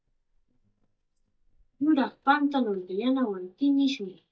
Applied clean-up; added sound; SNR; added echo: neural mask model DeepFilterNet 3.